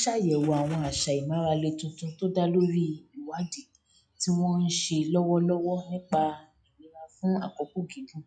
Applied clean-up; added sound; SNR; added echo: classical method log-MMSE.